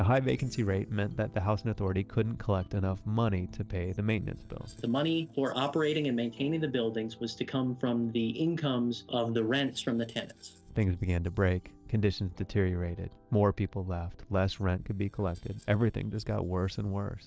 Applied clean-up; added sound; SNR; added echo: neural separator model SepFormer DNS4.